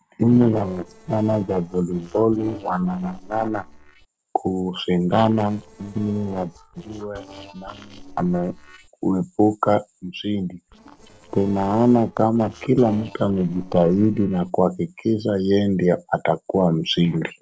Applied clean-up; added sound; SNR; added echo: neural separator model SepFormer DNS4.